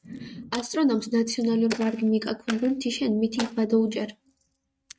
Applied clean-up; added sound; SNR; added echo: neural mask model RNNoise.